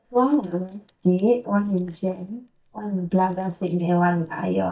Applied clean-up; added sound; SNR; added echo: neural mask model DeepFilterNet 3.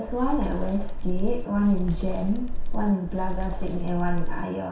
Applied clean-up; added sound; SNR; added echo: none; Wind; -2 dB; reverberation time 0.6 s.